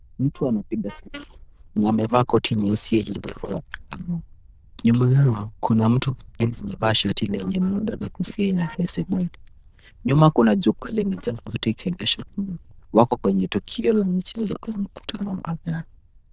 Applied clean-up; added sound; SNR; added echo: neural diffusion model UNIVERSE++.